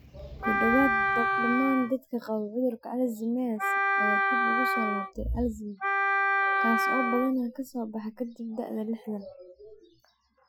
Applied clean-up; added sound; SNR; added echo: classical method Wiener filter.